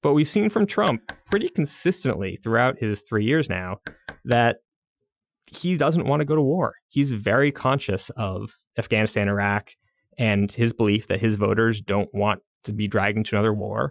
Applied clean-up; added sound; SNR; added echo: classical method Wiener filter.